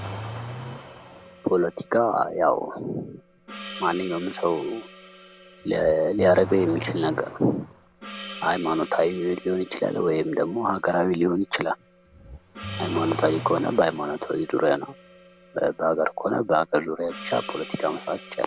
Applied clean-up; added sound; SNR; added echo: none; Accelerating, revving, vroom / Car + Gong; 14 dB; none.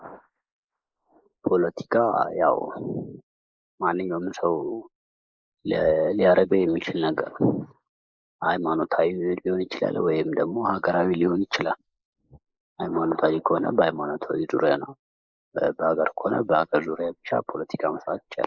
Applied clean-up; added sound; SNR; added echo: neural mask model Resemble Enhance denoiser.